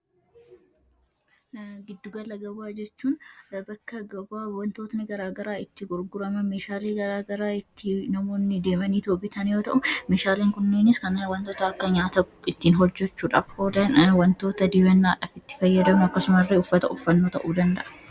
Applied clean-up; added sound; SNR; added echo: none; none; none; none.